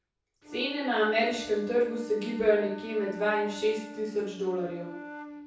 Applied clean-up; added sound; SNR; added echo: none; Wind instrument, woodwind instrument; 14 dB; reverberation time 0.6 s.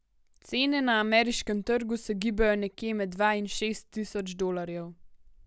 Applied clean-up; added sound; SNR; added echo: none; none; none; none.